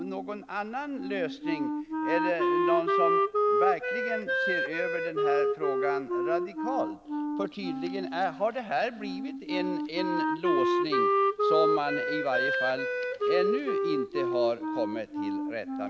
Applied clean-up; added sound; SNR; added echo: none; Wind instrument, woodwind instrument; -4 dB; none.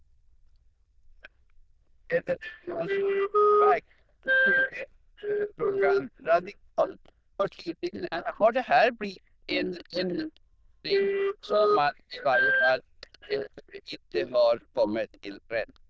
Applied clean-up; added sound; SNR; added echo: neural diffusion model UNIVERSE++.